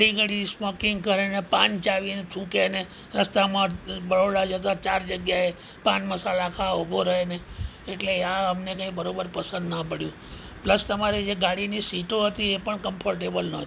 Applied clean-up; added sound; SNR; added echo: none; none; none; none.